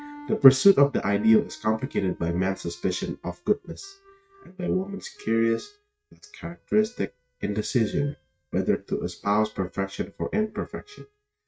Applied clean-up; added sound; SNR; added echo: neural mask model RNNoise.